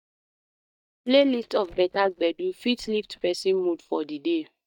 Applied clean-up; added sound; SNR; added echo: neural mask model DeepFilterNet 3.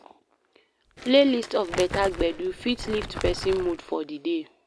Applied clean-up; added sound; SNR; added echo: none; Crumpling, crinkling; 10 dB; none.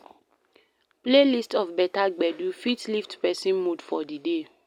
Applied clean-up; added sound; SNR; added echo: none; none; none; none.